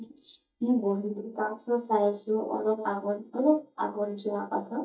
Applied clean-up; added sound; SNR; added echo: neural mask model DeepFilterNet 3.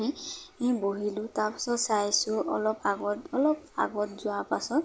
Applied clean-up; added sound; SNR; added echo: none; none; none; none.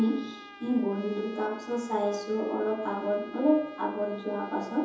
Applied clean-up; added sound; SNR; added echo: none; Trumpet; 18 dB; reverberation time 1.3 s.